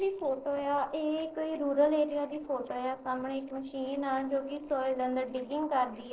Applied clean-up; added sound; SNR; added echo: neural separator model SepFormer DNS4.